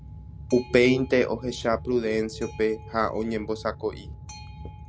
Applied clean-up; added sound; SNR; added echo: none; Boat, Water vehicle; 15 dB; none.